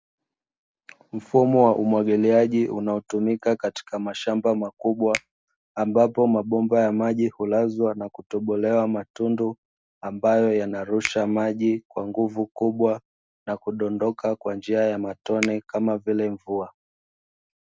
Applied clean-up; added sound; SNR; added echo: none; Finger snapping; 16 dB; none.